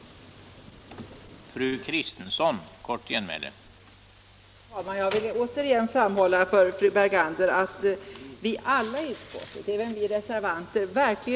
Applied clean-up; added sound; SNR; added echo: none; none; none; none.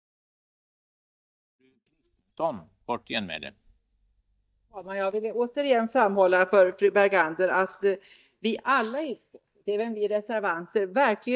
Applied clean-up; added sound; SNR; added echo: neural mask model DeepFilterNet 3.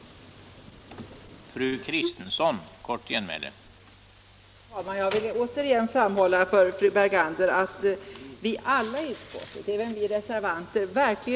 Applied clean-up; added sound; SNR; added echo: none; Wind instrument, woodwind instrument; 7 dB; none.